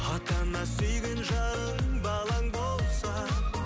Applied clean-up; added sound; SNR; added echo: none; none; none; none.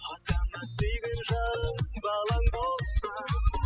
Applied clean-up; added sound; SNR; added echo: classical method spectral subtraction.